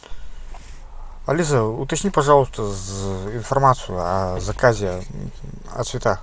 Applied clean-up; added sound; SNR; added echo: none; none; none; none.